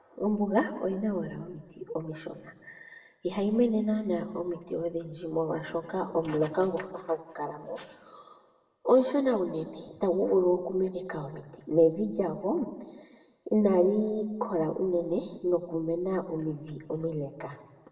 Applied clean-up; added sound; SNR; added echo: none; none; none; reverberation time 0.9 s.